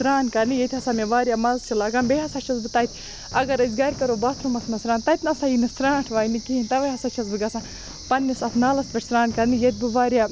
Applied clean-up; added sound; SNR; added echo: none; Fireworks; 20 dB; none.